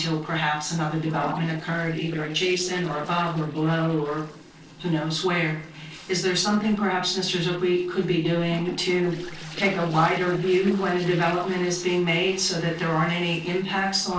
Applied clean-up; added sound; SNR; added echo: neural separator model SepFormer DNS4.